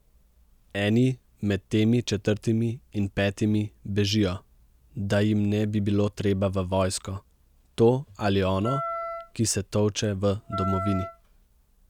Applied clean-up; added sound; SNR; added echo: none; Wind instrument, woodwind instrument; 8 dB; none.